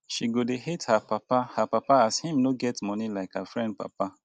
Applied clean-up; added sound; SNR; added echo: none; none; none; none.